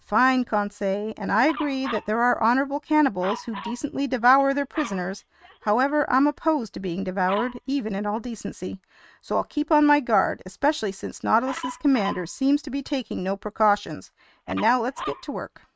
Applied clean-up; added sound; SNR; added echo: neural mask model RNNoise.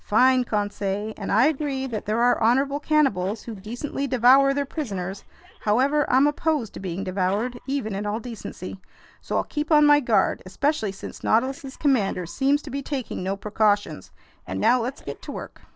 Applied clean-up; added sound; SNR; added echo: neural separator model SepFormer DNS4.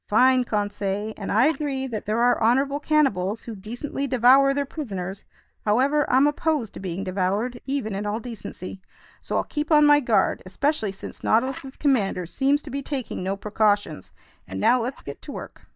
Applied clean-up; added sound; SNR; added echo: neural mask model DeepFilterNet 3.